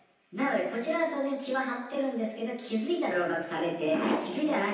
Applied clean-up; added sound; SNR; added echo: none; Wind instrument, woodwind instrument; 19 dB; reverberation time 0.9 s.